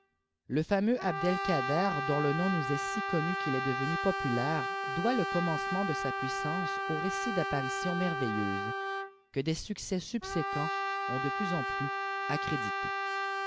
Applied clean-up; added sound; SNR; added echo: none; Brass instrument; 1 dB; none.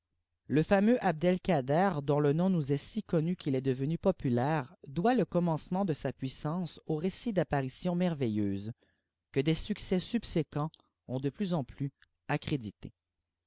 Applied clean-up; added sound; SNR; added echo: none; none; none; none.